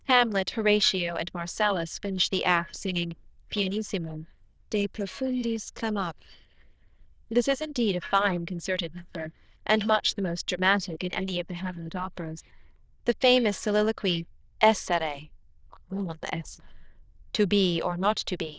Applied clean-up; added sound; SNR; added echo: neural diffusion model UNIVERSE++.